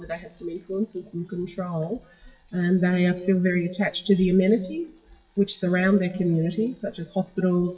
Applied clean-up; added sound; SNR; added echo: classical method WPE with log-MMSE.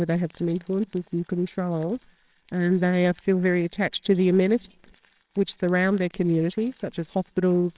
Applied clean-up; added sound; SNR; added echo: neural separator model SepFormer WHAMR!.